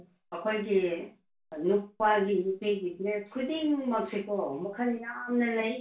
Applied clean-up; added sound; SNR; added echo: none; none; none; reverberation time 0.2 s.